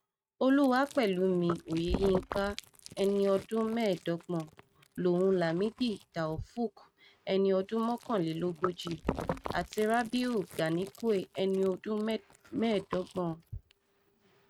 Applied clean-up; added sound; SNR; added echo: neural mask model RNNoise.